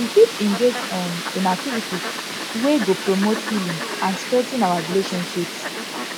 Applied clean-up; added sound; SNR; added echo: none; Fowl; 7 dB; none.